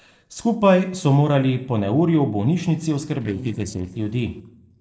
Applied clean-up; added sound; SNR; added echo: neural separator model SepFormer DNS4.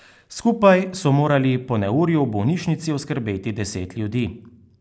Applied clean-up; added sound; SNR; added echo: none; none; none; none.